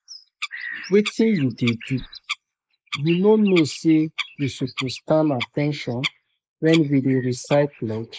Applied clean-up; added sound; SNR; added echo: neural mask model Resemble Enhance denoiser.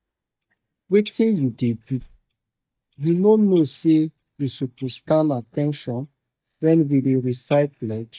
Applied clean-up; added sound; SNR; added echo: neural mask model DeepFilterNet 3.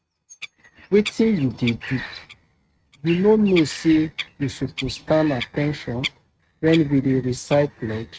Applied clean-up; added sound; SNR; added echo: neural mask model RNNoise.